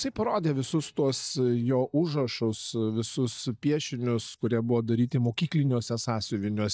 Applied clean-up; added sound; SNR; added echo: neural mask model DeepFilterNet 3.